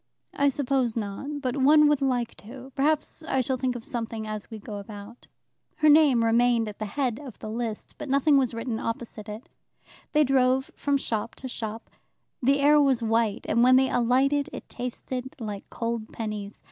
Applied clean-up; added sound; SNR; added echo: none; none; none; none.